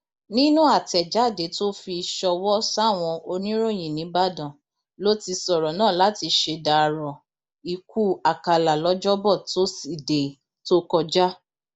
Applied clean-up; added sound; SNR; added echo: none; none; none; none.